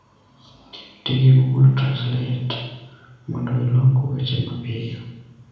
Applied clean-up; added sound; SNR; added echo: none; none; none; reverberation time 0.9 s.